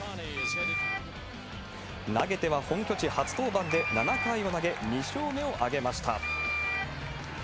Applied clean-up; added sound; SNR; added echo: none; Wind instrument, woodwind instrument; 3 dB; none.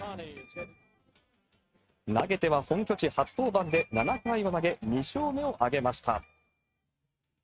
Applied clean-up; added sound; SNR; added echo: neural mask model RNNoise.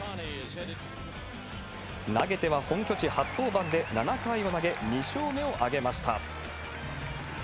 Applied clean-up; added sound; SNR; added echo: none; none; none; none.